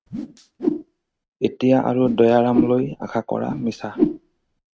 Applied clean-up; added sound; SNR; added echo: neural mask model RNNoise.